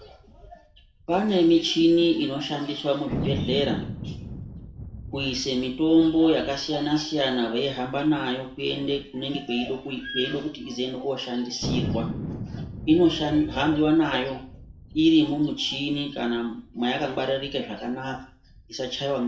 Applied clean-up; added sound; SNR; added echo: none; Thunder; 12 dB; reverberation time 0.4 s.